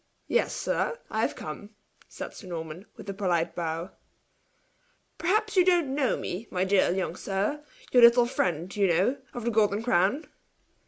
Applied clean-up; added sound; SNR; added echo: none; none; none; none.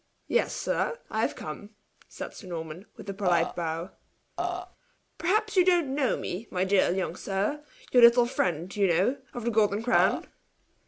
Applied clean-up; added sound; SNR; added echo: none; Burping, eructation; 3 dB; none.